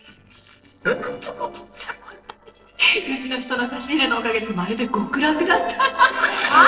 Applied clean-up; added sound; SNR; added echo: neural separator model SepFormer DNS4.